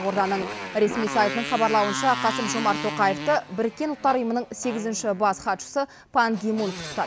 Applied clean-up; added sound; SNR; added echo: none; Motorcycle; 9 dB; none.